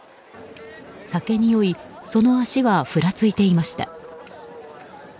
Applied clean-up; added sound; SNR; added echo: none; none; none; none.